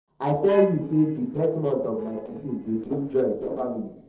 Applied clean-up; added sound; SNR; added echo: neural separator model SepFormer DNS4.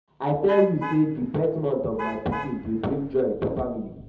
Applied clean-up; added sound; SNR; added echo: none; Alarm / Truck; 11 dB; reverberation time 0.8 s.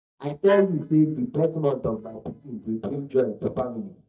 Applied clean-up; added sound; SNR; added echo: neural mask model DeepFilterNet 3.